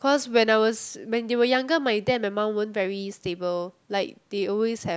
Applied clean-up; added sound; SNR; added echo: none; none; none; none.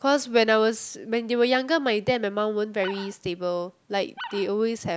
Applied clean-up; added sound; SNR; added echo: none; Animal; 15 dB; none.